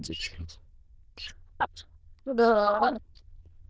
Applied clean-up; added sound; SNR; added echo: neural diffusion model UNIVERSE++.